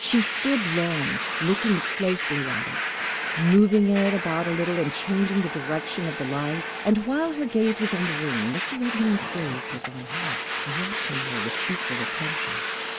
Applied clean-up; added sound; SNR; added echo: none; Domestic sounds, home sounds; 4 dB; none.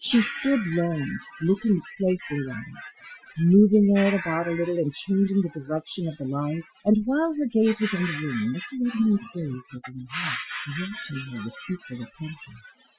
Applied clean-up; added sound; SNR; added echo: classical method Wiener filter.